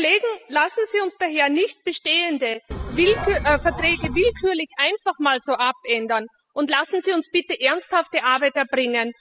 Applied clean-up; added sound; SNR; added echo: classical method spectral subtraction.